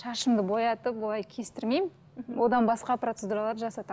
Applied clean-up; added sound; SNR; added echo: none; none; none; none.